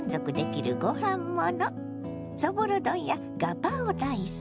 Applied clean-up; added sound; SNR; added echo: none; none; none; none.